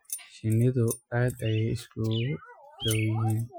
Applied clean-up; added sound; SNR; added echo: classical method Wiener filter.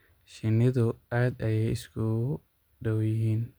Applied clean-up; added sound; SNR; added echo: none; none; none; none.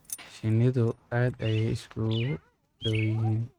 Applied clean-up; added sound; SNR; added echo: neural mask model RNNoise.